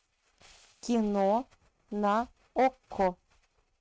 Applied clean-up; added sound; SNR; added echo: neural mask model RNNoise.